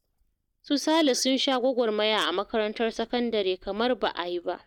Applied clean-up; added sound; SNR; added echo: neural mask model DeepFilterNet 3.